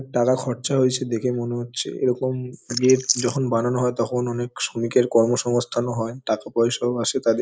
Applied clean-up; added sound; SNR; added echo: neural mask model Resemble Enhance denoiser.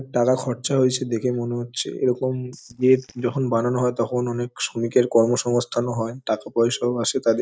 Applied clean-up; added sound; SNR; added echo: neural mask model DeepFilterNet 3.